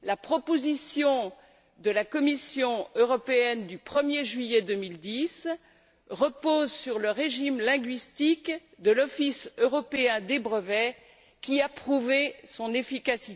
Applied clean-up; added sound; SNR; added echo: none; none; none; none.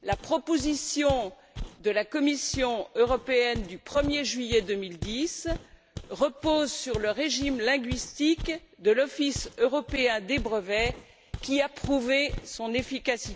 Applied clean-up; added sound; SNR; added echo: none; Walk, footsteps; 12 dB; none.